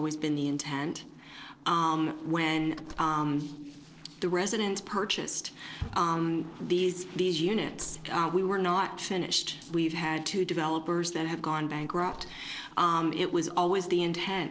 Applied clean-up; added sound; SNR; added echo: neural separator model SepFormer DNS4.